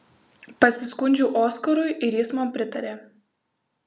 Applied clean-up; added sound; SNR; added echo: none; none; none; none.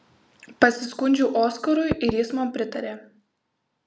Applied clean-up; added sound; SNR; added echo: none; Knock / Wood; 8 dB; none.